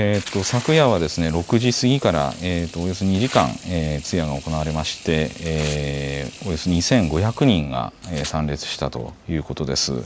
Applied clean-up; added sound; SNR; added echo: none; Sink (filling or washing) / Water tap, faucet + Tearing; 17 dB; none.